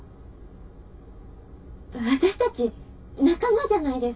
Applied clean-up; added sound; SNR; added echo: none; none; none; reverberation time 0.1 s.